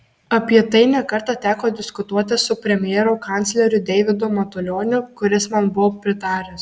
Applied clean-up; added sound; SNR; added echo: none; none; none; none.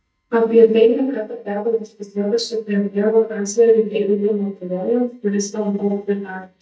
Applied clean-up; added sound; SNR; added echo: neural mask model DeepFilterNet 3.